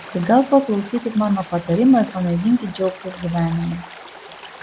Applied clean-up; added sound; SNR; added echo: none; Stream; 19 dB; none.